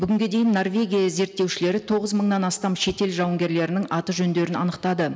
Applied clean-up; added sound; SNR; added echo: none; none; none; none.